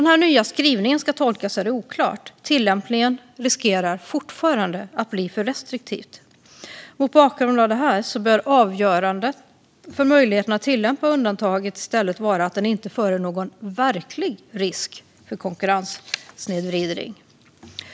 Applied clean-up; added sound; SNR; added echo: none; none; none; none.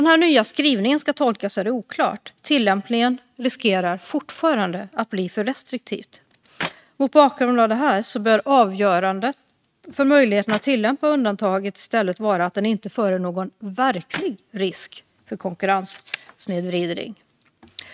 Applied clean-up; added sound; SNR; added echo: neural mask model RNNoise.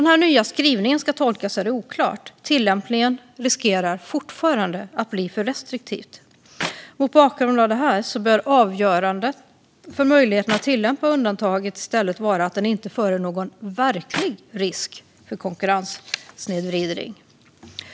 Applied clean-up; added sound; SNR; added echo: none; Clapping; 13 dB; none.